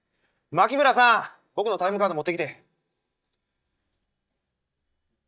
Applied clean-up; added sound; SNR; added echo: neural mask model DeepFilterNet 3.